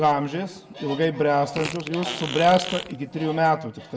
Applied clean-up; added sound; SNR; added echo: none; Fart; 11 dB; reverberation time 0.9 s.